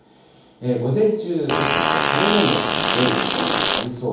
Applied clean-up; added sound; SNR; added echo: none; Fart; -3 dB; reverberation time 2.2 s.